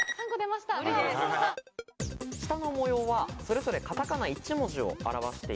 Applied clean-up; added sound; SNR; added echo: none; none; none; none.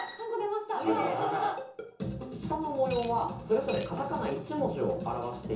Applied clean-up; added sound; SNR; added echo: none; Coin (dropping); 6 dB; reverberation time 0.6 s.